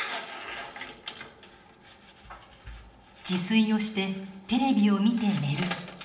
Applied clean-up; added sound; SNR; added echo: none; none; none; reverberation time 0.7 s.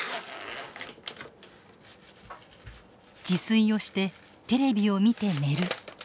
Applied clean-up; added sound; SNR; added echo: none; none; none; none.